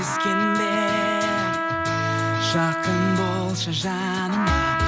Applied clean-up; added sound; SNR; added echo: none; Trumpet; 1 dB; none.